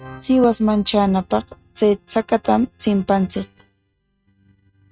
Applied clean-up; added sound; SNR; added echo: neural mask model RNNoise.